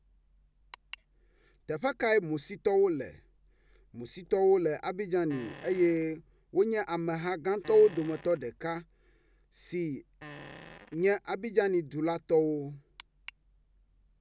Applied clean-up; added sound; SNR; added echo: none; Fart; 18 dB; none.